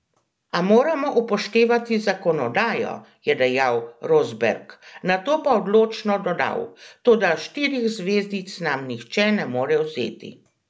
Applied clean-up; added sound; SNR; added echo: none; none; none; none.